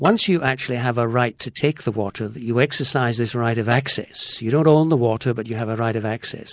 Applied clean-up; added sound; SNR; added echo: neural mask model Resemble Enhance denoiser.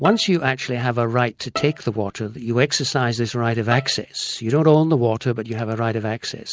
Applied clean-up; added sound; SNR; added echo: neural mask model RNNoise.